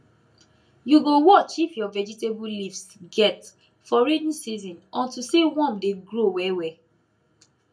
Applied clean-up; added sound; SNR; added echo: none; none; none; reverberation time 0.2 s.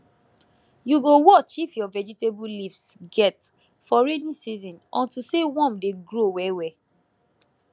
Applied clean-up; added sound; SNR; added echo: none; none; none; none.